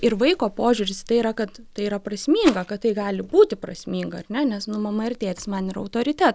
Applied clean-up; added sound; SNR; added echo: none; Rattle; 14 dB; none.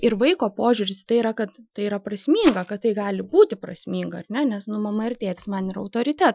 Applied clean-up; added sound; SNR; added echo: classical method Wiener filter.